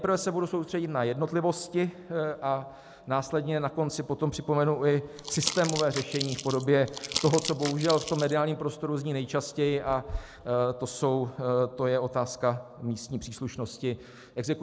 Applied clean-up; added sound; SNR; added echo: none; Crumpling, crinkling; 7 dB; none.